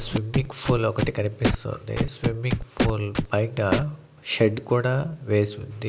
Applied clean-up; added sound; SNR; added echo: none; Scratching (performance technique); 4 dB; none.